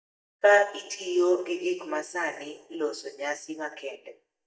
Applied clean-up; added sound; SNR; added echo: neural mask model DeepFilterNet 3.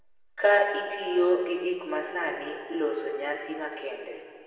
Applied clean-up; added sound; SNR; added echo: none; Wind instrument, woodwind instrument; 19 dB; reverberation time 2.5 s.